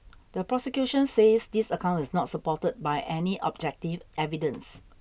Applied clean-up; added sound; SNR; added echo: none; none; none; none.